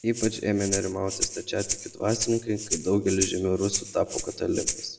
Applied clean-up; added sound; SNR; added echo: none; Rattle (instrument); 6 dB; reverberation time 0.9 s.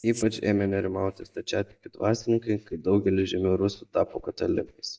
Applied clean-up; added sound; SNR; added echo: neural mask model DeepFilterNet 3.